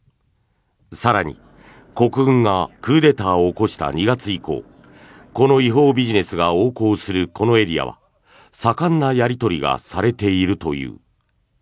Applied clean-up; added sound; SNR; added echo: none; none; none; none.